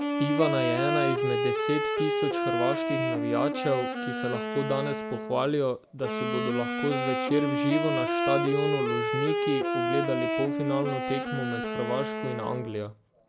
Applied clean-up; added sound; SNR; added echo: none; Wind instrument, woodwind instrument; -1 dB; none.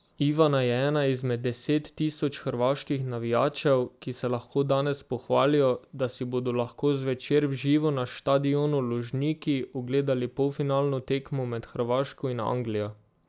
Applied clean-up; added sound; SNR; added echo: none; none; none; none.